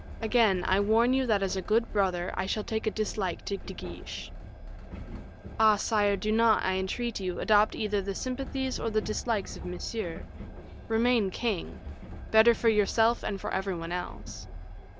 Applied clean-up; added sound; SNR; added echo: none; Train; 12 dB; none.